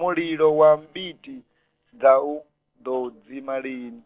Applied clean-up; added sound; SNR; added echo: neural separator model SepFormer DNS4.